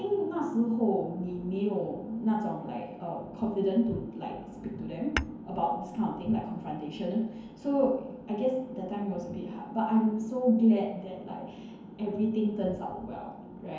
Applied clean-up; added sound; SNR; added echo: none; Tap / Hammer / Glass; 12 dB; reverberation time 0.9 s.